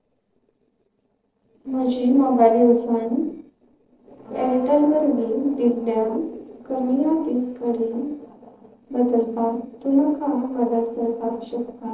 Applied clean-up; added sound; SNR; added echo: neural separator model SepFormer DNS4.